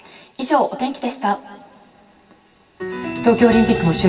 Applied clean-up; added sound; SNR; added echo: none; none; none; reverberation time 2.2 s.